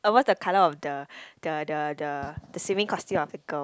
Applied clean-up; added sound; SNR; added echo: none; none; none; none.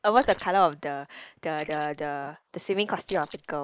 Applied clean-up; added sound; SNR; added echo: neural mask model Resemble Enhance denoiser.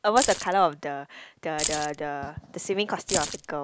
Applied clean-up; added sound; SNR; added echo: none; Keys jangling; 4 dB; none.